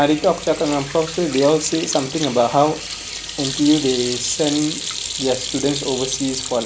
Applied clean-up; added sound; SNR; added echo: none; Sink (filling or washing) / Hands; 8 dB; none.